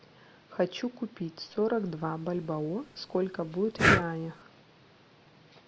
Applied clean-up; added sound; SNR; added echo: none; Breathing; -1 dB; none.